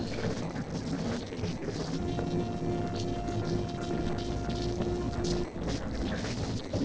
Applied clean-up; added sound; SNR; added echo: neural separator model SepFormer DNS4.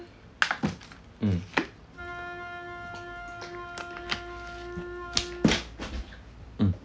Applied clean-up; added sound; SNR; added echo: none; Wind instrument, woodwind instrument; 10 dB; none.